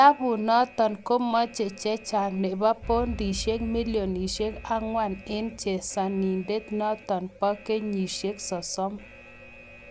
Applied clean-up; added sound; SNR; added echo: none; Alarm; 16 dB; none.